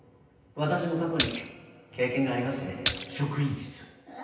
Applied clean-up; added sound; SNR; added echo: none; Splash, splatter; -1 dB; reverberation time 0.9 s.